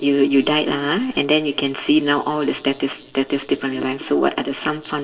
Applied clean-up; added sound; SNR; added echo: neural separator model SepFormer DNS4.